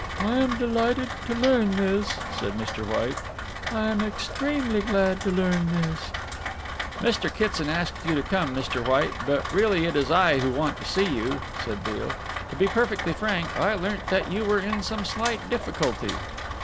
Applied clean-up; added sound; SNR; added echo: none; Rain; 7 dB; none.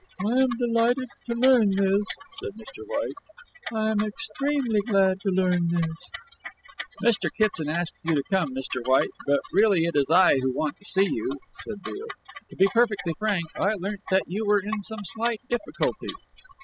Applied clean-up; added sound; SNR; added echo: classical method spectral subtraction.